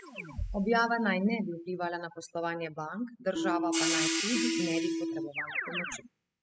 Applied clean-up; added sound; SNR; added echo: classical method spectral subtraction.